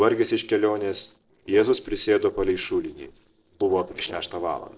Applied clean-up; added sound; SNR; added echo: neural separator model SepFormer DNS4.